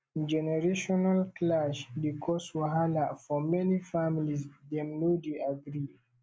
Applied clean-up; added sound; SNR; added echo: none; none; none; none.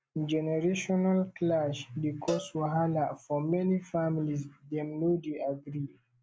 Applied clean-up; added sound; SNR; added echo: none; Cowbell; 15 dB; none.